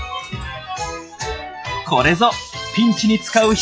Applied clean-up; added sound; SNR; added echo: classical method log-MMSE.